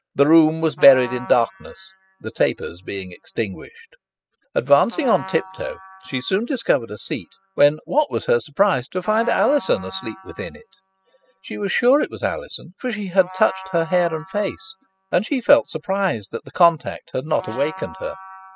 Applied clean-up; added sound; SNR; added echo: classical method spectral subtraction.